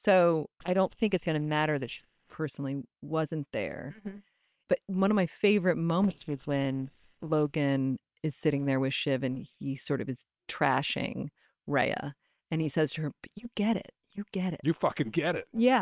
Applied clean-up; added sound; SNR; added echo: neural separator model SepFormer WHAM!.